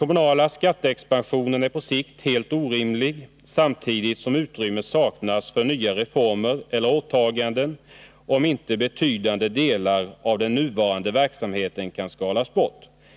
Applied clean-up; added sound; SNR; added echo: none; none; none; none.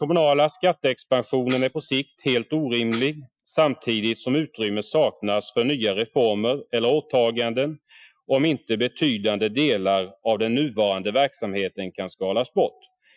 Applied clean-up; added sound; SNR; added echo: classical method Wiener filter.